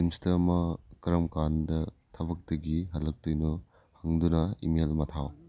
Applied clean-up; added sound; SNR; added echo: none; none; none; none.